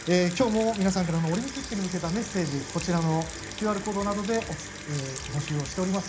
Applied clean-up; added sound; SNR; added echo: none; Sink (filling or washing) / Water tap, faucet; 12 dB; reverberation time 0.4 s.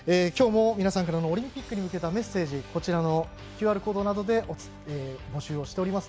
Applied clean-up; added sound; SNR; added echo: none; none; none; none.